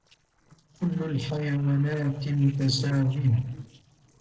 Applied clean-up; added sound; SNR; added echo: neural separator model SepFormer DNS4.